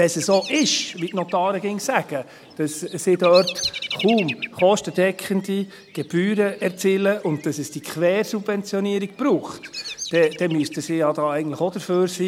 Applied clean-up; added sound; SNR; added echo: none; Bird vocalization, bird call, bird song; 14 dB; none.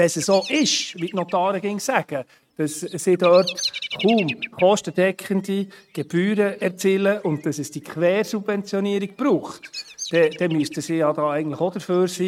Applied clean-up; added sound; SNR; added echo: neural mask model RNNoise.